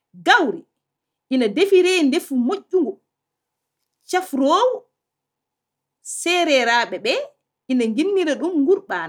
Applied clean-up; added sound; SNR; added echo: none; none; none; none.